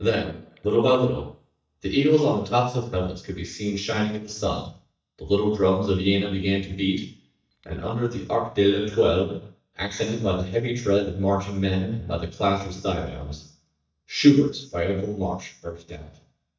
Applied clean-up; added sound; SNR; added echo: neural mask model DeepFilterNet 3.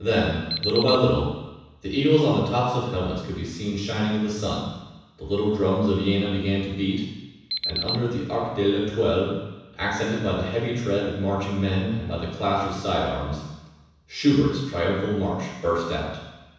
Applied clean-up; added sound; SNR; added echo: none; Alarm; 7 dB; reverberation time 1.1 s.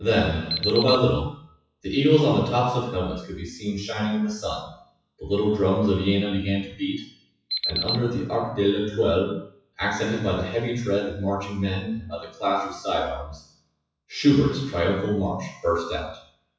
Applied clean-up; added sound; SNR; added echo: classical method WPE with log-MMSE.